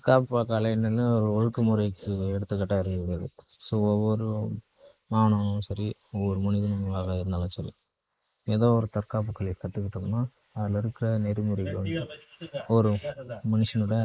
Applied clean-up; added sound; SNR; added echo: neural mask model Resemble Enhance denoiser.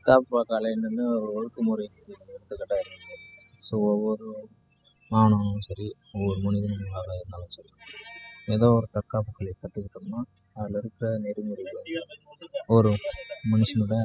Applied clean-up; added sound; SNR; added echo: classical method spectral subtraction.